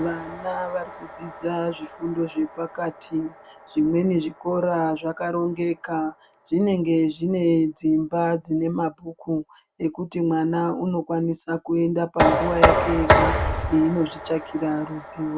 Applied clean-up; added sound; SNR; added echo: none; Knock; 4 dB; none.